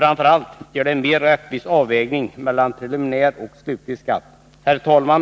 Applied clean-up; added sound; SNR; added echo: none; none; none; none.